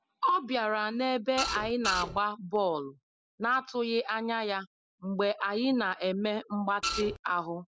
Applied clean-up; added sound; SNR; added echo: none; Printer; 3 dB; none.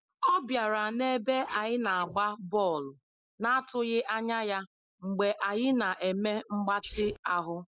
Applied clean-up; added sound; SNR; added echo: neural mask model Resemble Enhance denoiser.